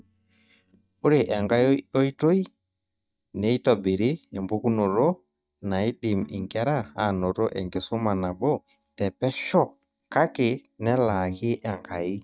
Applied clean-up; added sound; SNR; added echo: neural mask model DeepFilterNet 3.